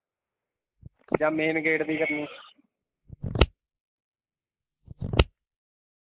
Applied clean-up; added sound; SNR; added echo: neural mask model Resemble Enhance denoiser.